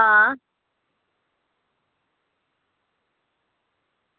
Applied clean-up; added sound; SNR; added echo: none; none; none; none.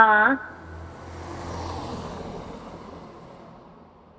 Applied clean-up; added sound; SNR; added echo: none; Car passing by; 11 dB; reverberation time 1.6 s.